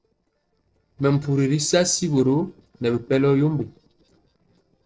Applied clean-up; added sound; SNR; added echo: neural separator model SepFormer DNS4.